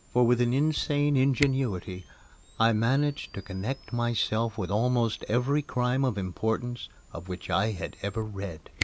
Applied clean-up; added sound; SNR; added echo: none; Camera; 16 dB; none.